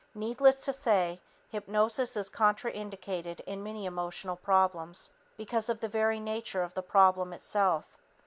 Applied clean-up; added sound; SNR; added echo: none; none; none; none.